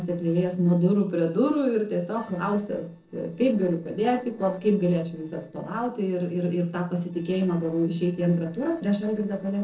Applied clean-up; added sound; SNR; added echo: neural separator model SepFormer DNS4.